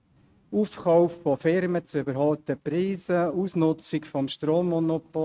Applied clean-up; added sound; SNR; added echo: neural mask model RNNoise.